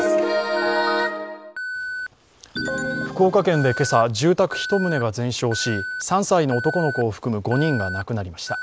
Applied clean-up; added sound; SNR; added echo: none; Alarm; 10 dB; none.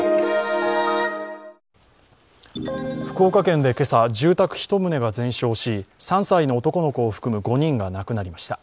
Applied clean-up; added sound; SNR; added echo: none; none; none; none.